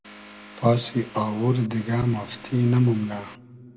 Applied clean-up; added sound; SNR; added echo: none; Vehicle; 19 dB; reverberation time 2.2 s.